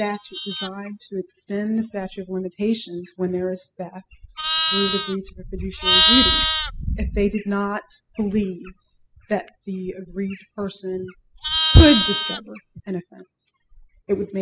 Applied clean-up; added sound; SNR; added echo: classical method spectral subtraction.